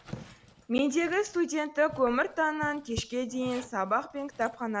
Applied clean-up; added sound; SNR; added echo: none; Zipper (clothing); 20 dB; none.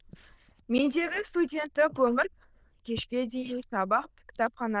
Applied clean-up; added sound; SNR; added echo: neural diffusion model UNIVERSE++.